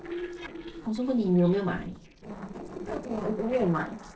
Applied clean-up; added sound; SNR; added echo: neural separator model SepFormer DNS4.